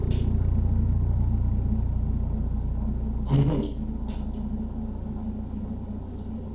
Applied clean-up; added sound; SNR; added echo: neural separator model SepFormer DNS4.